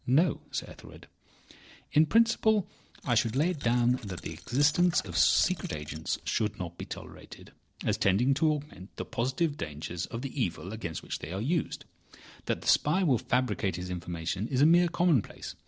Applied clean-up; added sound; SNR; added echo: neural separator model SepFormer DNS4.